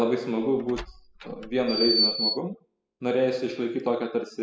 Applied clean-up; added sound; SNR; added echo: classical method spectral subtraction.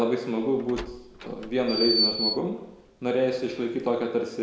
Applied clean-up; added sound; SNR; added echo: none; Door; 5 dB; none.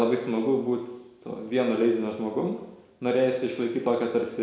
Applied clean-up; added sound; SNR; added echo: none; none; none; none.